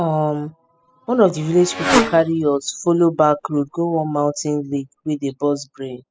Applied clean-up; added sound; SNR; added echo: classical method spectral subtraction.